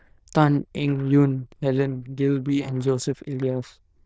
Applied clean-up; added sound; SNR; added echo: neural diffusion model UNIVERSE++.